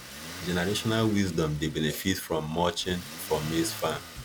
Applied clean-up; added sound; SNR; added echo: none; Motor vehicle (road); 14 dB; none.